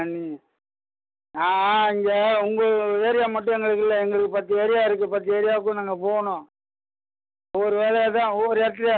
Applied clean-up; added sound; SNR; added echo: none; none; none; none.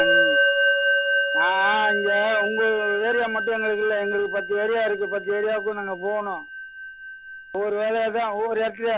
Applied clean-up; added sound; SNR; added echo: none; Musical instrument; 0 dB; none.